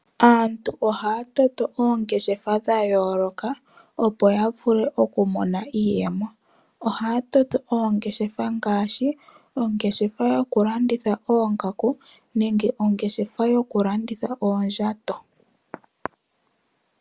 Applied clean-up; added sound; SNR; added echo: none; none; none; none.